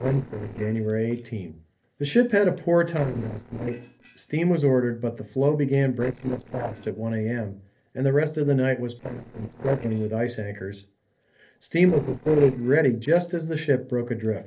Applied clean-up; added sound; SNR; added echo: neural separator model SepFormer DNS4.